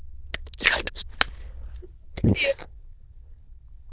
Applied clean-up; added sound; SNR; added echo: neural diffusion model UNIVERSE++.